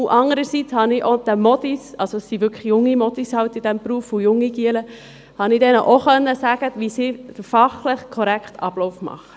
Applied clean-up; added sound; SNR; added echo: none; none; none; none.